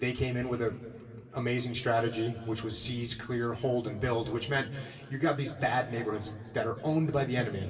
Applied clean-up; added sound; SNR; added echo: none; none; none; reverberation time 2.3 s.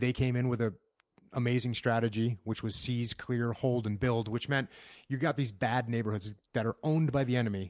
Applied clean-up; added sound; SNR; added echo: none; none; none; none.